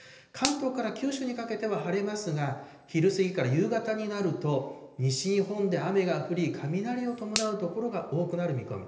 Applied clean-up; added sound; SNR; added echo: none; Finger snapping; 9 dB; reverberation time 1.4 s.